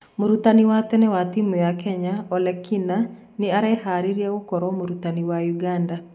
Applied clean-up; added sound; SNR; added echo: none; none; none; none.